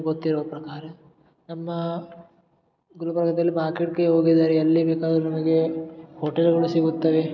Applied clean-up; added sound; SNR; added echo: none; none; none; none.